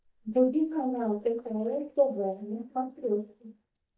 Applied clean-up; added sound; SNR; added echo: neural mask model DeepFilterNet 3.